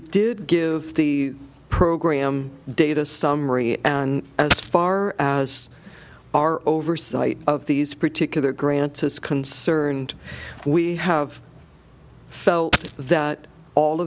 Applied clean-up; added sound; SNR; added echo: none; Coin (dropping); 0 dB; none.